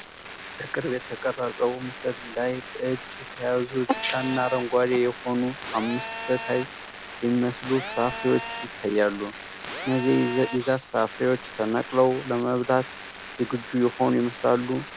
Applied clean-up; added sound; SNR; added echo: none; Telephone; 11 dB; none.